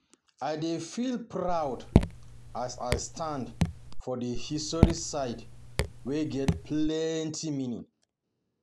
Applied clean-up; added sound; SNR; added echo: none; Raindrop / Drip; -3 dB; none.